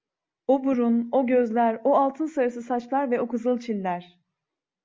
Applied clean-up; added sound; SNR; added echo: none; none; none; none.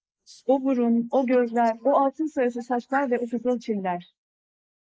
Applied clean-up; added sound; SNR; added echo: neural mask model Resemble Enhance denoiser.